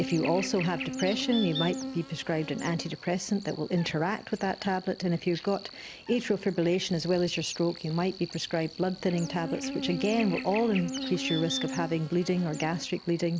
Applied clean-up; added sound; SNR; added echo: none; Buzz; 9 dB; none.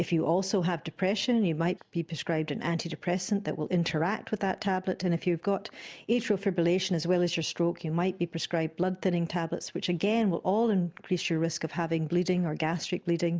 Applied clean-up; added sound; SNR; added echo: none; none; none; none.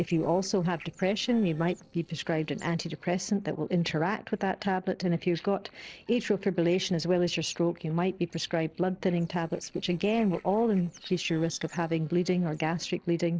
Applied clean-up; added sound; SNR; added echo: neural separator model SepFormer DNS4.